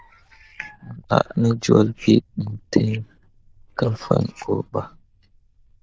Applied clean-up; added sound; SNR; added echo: neural diffusion model UNIVERSE++.